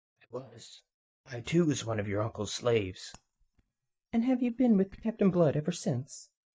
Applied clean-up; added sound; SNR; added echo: neural mask model DeepFilterNet 3.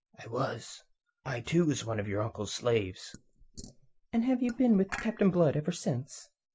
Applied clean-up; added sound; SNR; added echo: neural mask model Resemble Enhance denoiser.